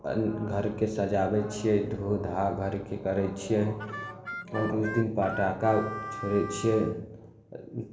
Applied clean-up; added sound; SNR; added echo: none; Harmonica; 10 dB; reverberation time 0.4 s.